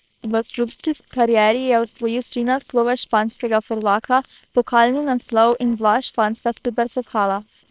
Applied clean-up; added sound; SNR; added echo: neural separator model SepFormer WHAM!.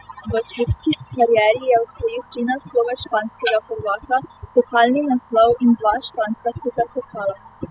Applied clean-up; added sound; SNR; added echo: classical method spectral subtraction.